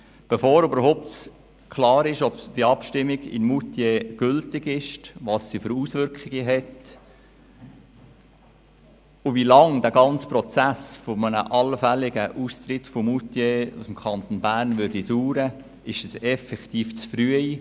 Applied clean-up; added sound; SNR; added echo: none; none; none; none.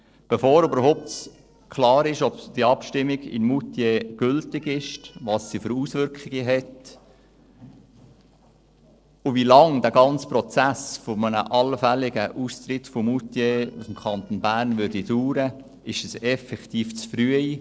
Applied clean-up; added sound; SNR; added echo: neural separator model SepFormer DNS4.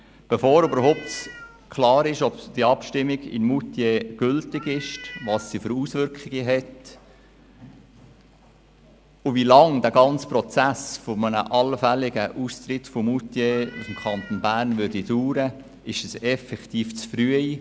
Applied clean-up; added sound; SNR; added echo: none; Meow; 18 dB; none.